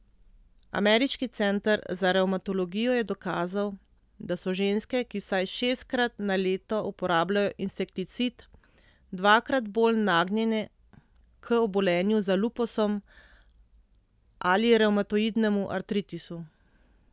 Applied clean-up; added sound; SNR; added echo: none; none; none; none.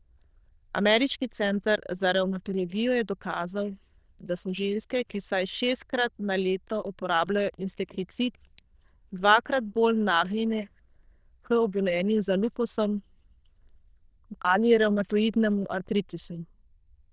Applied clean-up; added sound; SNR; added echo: neural diffusion model UNIVERSE++.